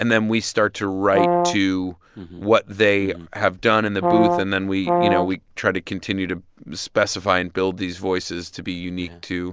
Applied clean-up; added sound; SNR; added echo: none; Brass instrument; -1 dB; none.